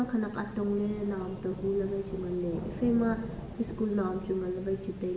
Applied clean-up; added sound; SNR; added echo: none; Rain / Thunderstorm; 11 dB; reverberation time 1.1 s.